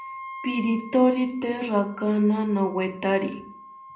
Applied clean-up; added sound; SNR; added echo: none; Wind instrument, woodwind instrument; 17 dB; reverberation time 0.5 s.